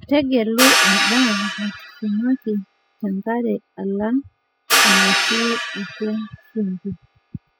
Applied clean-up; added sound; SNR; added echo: classical method spectral subtraction.